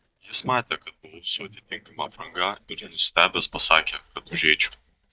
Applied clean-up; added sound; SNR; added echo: neural mask model DeepFilterNet 3.